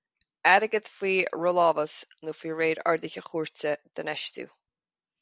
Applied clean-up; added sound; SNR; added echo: none; none; none; none.